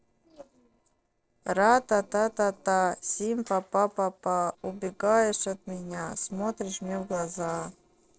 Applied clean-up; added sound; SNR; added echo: neural separator model SepFormer DNS4.